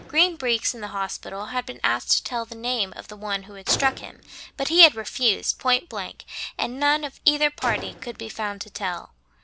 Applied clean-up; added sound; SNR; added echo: none; Gunshot, gunfire; 17 dB; none.